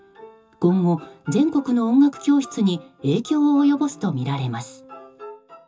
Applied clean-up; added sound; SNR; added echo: none; none; none; reverberation time 0.2 s.